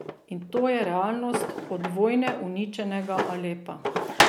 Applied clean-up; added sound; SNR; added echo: none; Drawer open or close; 2 dB; none.